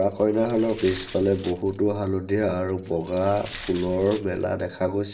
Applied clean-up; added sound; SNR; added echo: none; Glass; 14 dB; reverberation time 0.8 s.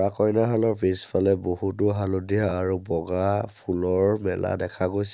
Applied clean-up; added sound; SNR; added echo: none; none; none; none.